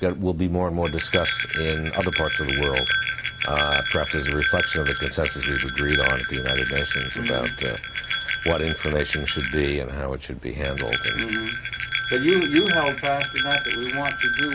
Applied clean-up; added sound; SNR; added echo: none; Bell; -3 dB; none.